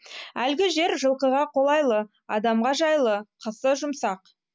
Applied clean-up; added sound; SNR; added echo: none; none; none; none.